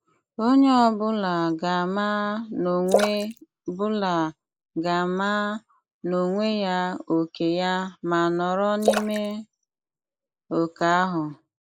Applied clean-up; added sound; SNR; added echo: neural mask model Resemble Enhance denoiser.